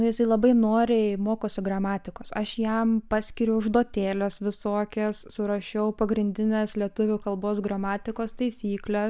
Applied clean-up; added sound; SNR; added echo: none; none; none; none.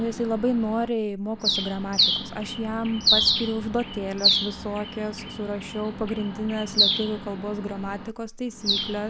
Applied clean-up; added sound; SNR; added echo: none; Bird; -1 dB; none.